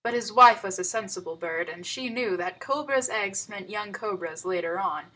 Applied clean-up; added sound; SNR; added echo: none; none; none; none.